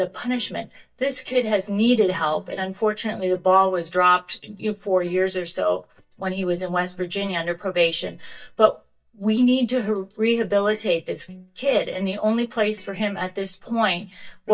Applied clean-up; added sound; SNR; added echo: neural mask model DeepFilterNet 3.